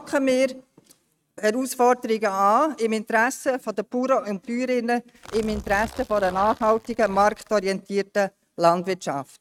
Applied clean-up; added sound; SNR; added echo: neural mask model RNNoise.